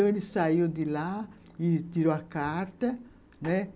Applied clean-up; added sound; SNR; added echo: none; none; none; none.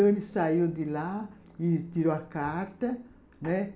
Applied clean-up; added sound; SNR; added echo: none; none; none; reverberation time 0.4 s.